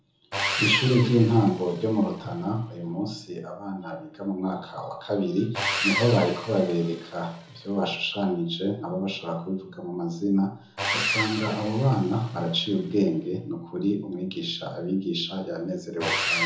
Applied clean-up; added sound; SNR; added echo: none; Sawing; 8 dB; reverberation time 0.5 s.